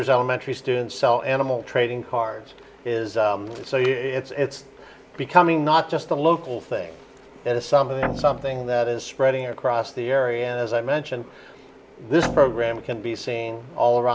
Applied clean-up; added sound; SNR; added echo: none; Guitar; 9 dB; none.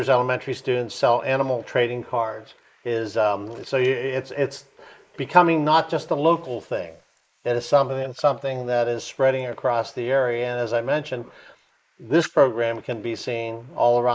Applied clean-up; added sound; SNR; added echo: neural mask model Resemble Enhance denoiser.